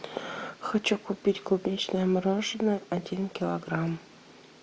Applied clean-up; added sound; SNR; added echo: none; none; none; none.